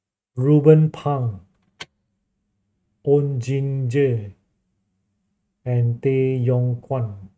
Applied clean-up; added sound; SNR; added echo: neural mask model RNNoise.